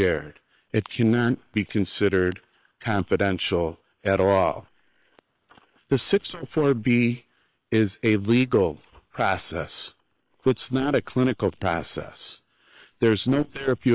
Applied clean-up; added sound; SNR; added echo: neural separator model SepFormer WHAM!.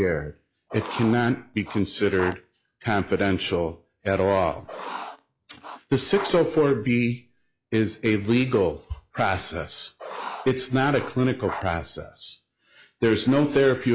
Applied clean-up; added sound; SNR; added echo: classical method log-MMSE.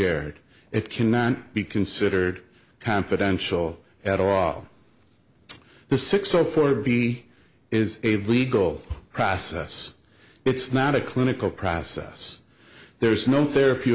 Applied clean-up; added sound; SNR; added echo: none; none; none; none.